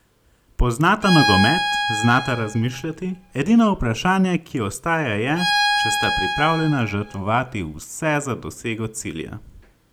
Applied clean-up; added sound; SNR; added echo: none; Bowed string instrument; 3 dB; none.